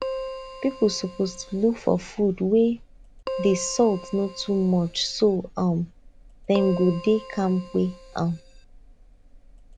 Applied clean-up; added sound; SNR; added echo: none; Keyboard (musical); 13 dB; none.